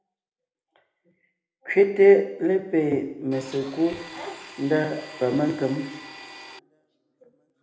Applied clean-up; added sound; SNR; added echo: none; Domestic sounds, home sounds; 17 dB; reverberation time 0.9 s.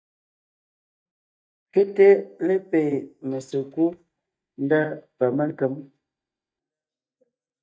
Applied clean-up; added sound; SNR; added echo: neural mask model DeepFilterNet 3.